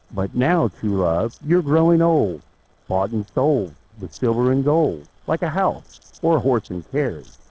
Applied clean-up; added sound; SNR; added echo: neural separator model SepFormer DNS4.